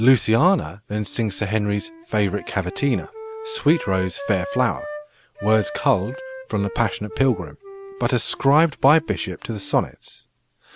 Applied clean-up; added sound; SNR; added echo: none; Wind instrument, woodwind instrument; 15 dB; none.